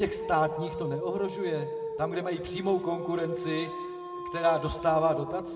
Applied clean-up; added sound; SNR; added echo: none; Dog; 6 dB; reverberation time 1.2 s.